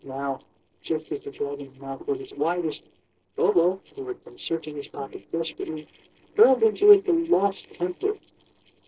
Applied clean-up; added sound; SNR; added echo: neural separator model SepFormer DNS4.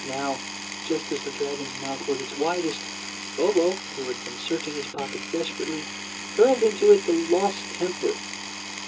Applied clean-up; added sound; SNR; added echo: none; Power tool; 9 dB; reverberation time 0.2 s.